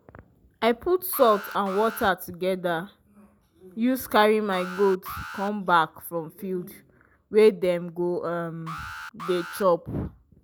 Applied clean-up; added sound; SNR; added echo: none; Alarm; 14 dB; none.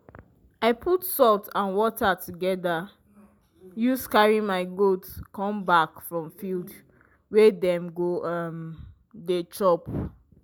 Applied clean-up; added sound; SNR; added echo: none; none; none; none.